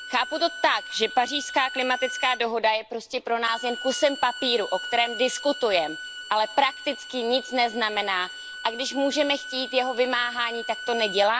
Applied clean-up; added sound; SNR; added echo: none; Bowed string instrument; 11 dB; none.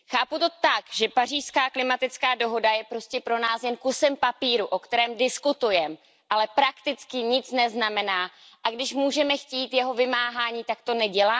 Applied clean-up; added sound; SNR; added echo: none; none; none; none.